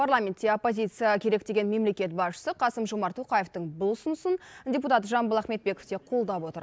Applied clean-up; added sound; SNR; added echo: none; none; none; none.